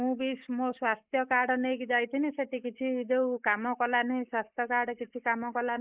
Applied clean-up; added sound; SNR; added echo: neural mask model Resemble Enhance denoiser.